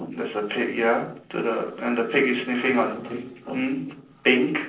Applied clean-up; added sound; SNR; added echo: neural separator model SepFormer DNS4.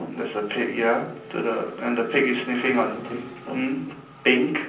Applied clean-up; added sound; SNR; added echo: none; Race car, auto racing / Accelerating, revving, vroom; 18 dB; reverberation time 0.6 s.